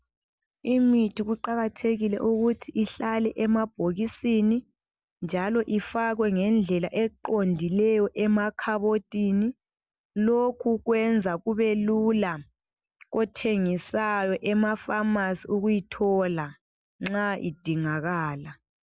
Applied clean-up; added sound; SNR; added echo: none; none; none; none.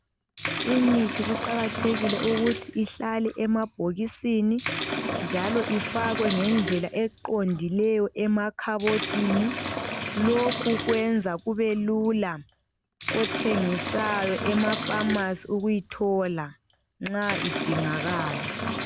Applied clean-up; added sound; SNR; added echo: none; Bathtub (filling or washing) / Liquid; 6 dB; none.